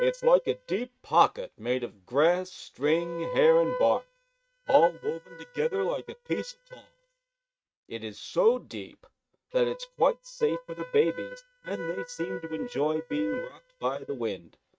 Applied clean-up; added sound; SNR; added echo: neural mask model RNNoise.